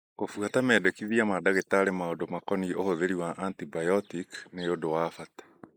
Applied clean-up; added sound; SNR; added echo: neural mask model Resemble Enhance denoiser.